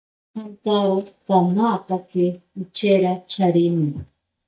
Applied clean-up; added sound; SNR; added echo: neural mask model DeepFilterNet 3.